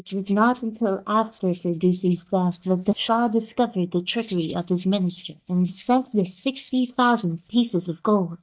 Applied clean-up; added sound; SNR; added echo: neural mask model DeepFilterNet 3.